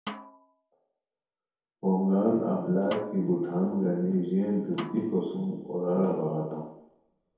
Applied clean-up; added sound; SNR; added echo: none; Snare drum; 16 dB; reverberation time 0.9 s.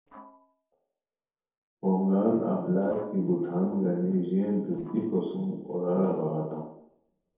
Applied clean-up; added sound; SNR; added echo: neural separator model SepFormer DNS4.